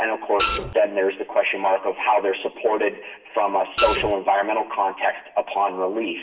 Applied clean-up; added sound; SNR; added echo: none; Printer; 2 dB; reverberation time 1.0 s.